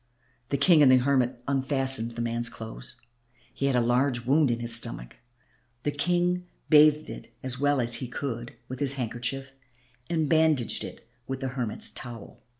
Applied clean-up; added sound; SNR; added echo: none; none; none; none.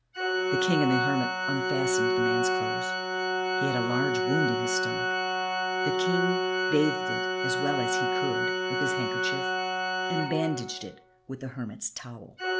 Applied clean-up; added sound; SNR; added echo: none; Organ; -4 dB; none.